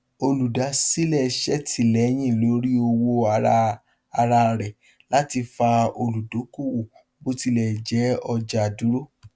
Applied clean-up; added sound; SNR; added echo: none; none; none; none.